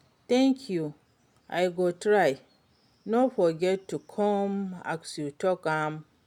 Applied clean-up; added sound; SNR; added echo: none; none; none; none.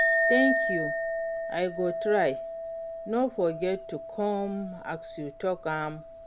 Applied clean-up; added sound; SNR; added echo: none; Chink, clink; 1 dB; none.